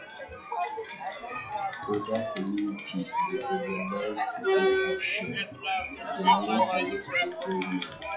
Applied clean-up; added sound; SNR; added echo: classical method WPE with log-MMSE.